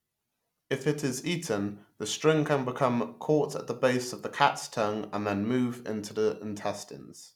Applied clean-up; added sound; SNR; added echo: none; none; none; none.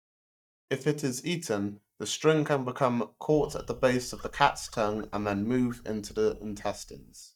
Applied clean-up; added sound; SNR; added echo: neural mask model DeepFilterNet 3.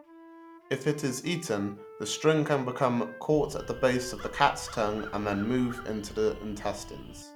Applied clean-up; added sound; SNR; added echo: none; Wind instrument, woodwind instrument + Crow; 15 dB; none.